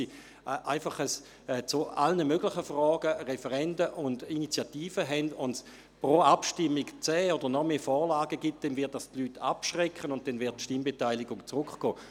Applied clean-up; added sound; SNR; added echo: none; none; none; none.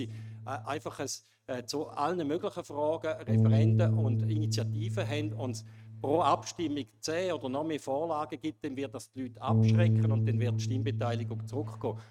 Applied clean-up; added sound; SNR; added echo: neural mask model RNNoise.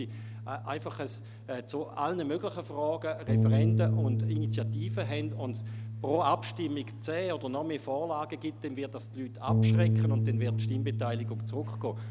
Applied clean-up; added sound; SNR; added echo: none; Bass guitar; -3 dB; none.